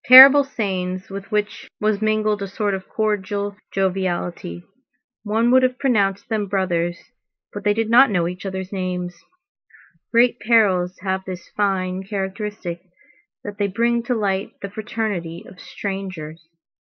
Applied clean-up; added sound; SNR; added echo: neural mask model Resemble Enhance denoiser.